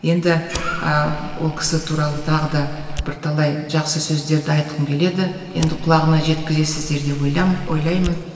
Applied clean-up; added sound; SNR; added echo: none; Fire; 9 dB; reverberation time 2.3 s.